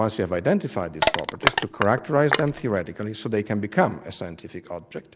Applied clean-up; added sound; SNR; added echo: none; Crushing; 0 dB; none.